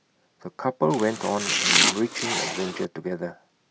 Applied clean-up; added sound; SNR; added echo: none; Domestic sounds, home sounds; -3 dB; none.